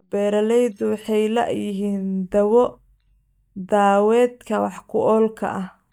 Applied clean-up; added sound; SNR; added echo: neural mask model DeepFilterNet 3.